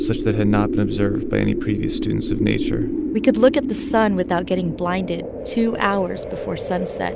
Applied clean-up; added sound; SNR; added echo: none; none; none; none.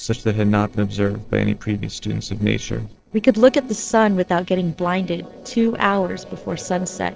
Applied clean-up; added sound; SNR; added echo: neural separator model SepFormer DNS4.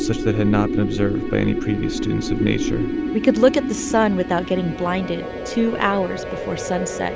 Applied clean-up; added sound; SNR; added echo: none; Musical instrument; 17 dB; none.